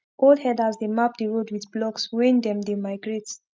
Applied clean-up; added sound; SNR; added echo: none; none; none; none.